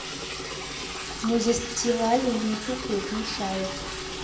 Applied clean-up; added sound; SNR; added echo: none; Liquid; 6 dB; reverberation time 0.9 s.